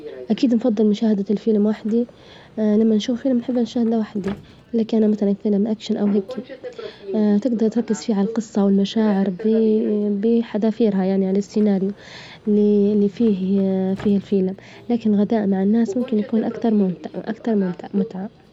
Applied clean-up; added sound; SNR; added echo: none; Subway, metro, underground; 18 dB; none.